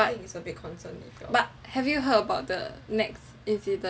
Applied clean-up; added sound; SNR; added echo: none; none; none; none.